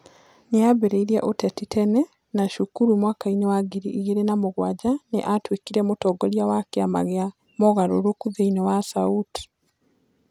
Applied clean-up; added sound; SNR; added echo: none; none; none; none.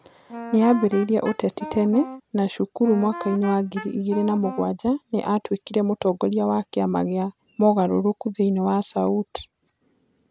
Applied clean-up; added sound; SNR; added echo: none; Wind instrument, woodwind instrument; 13 dB; none.